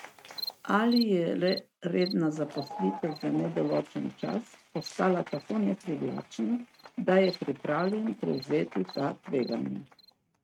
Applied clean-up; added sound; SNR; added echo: neural mask model RNNoise.